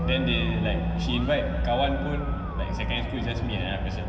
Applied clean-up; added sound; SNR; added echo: none; Musical instrument; 17 dB; reverberation time 2.0 s.